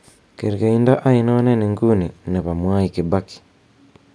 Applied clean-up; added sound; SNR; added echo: none; none; none; none.